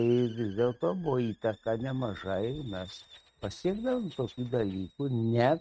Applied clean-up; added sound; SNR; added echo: neural mask model RNNoise.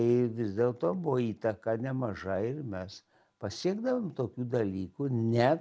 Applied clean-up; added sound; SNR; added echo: none; none; none; none.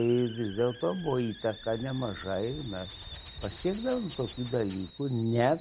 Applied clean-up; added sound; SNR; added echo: none; Hiss + Wild animals; 15 dB; none.